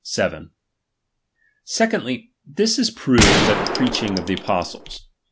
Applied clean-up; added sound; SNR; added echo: none; Gunshot, gunfire; -2 dB; none.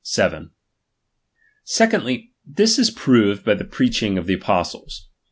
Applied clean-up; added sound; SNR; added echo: none; none; none; none.